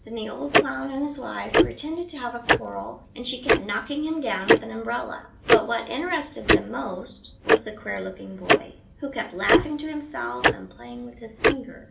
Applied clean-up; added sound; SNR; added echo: none; Tick-tock; -5 dB; reverberation time 0.2 s.